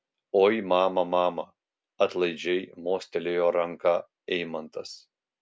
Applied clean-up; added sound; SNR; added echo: none; none; none; none.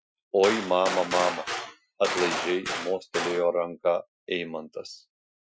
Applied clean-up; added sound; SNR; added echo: classical method Wiener filter.